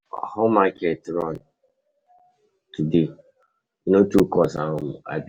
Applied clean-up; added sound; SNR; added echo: none; none; none; none.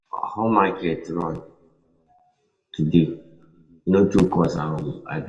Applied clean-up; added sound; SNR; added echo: none; none; none; reverberation time 0.6 s.